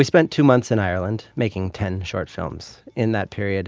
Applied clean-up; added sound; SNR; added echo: none; none; none; none.